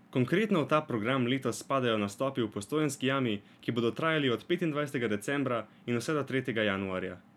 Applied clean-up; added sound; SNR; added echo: none; none; none; none.